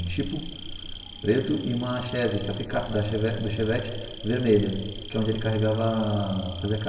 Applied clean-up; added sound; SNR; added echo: none; Insect; 12 dB; reverberation time 1.3 s.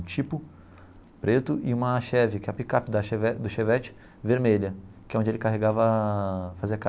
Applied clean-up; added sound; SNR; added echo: none; none; none; none.